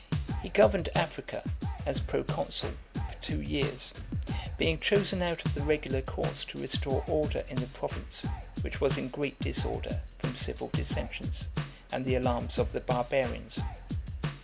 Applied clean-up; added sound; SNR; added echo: none; Drum kit; 2 dB; none.